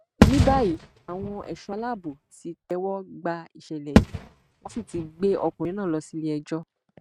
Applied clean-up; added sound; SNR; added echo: neural mask model RNNoise.